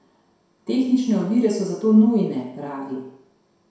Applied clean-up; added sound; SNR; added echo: none; none; none; reverberation time 0.7 s.